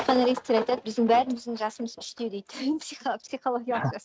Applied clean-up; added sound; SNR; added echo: neural mask model RNNoise.